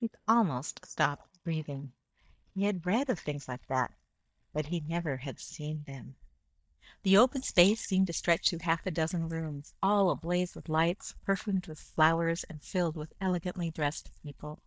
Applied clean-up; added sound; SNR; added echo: neural mask model DeepFilterNet 3.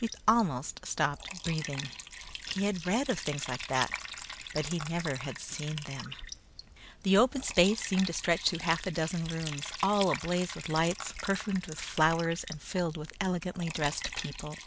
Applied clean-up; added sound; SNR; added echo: none; Liquid; 11 dB; none.